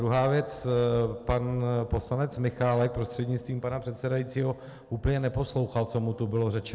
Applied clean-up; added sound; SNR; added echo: none; none; none; none.